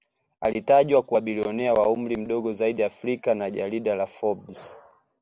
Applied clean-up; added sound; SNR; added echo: none; none; none; none.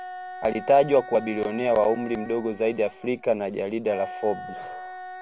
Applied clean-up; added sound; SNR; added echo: none; Wind instrument, woodwind instrument; 14 dB; none.